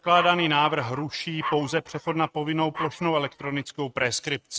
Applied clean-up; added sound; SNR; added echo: neural mask model RNNoise.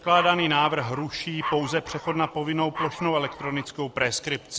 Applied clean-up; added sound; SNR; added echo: none; Dog; 10 dB; none.